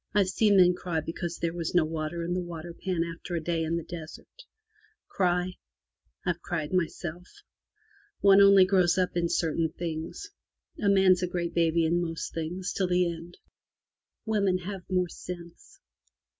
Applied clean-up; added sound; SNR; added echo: none; none; none; none.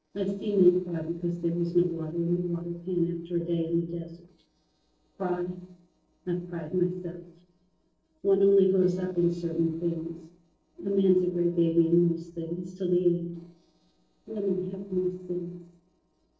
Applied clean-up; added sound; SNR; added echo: neural separator model SepFormer DNS4.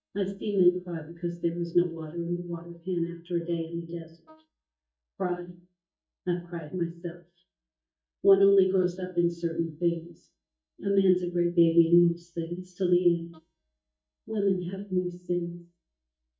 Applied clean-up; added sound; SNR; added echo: neural mask model DeepFilterNet 3.